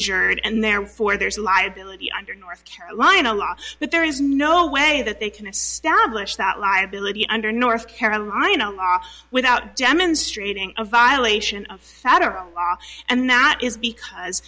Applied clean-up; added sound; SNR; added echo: none; none; none; none.